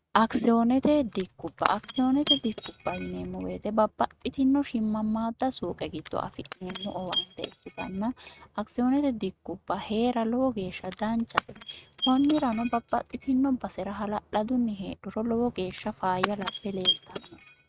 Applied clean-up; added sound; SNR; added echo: neural mask model RNNoise.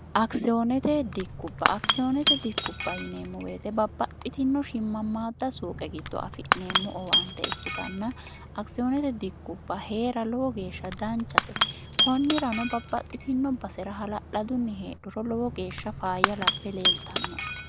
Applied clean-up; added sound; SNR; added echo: none; Shatter / Crushing; 2 dB; none.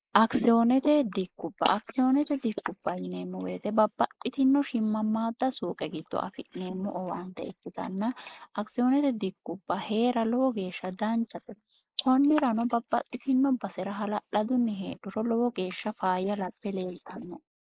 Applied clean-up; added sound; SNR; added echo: neural mask model Resemble Enhance denoiser.